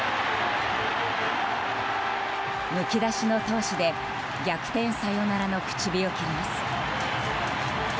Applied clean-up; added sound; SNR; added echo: none; Trumpet + Brass instrument; 10 dB; none.